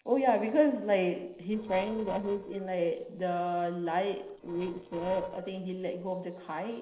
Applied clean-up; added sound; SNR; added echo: neural separator model SepFormer DNS4.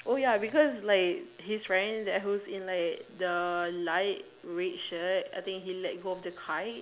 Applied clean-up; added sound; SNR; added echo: none; none; none; none.